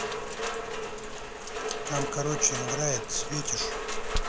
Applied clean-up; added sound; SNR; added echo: none; Rain; -1 dB; none.